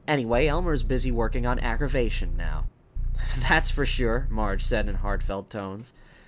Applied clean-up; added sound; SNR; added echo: none; Idling / Car; -3 dB; none.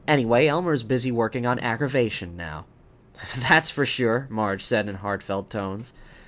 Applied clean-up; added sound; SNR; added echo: none; none; none; none.